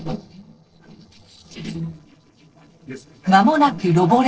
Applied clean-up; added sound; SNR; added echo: neural separator model SepFormer DNS4.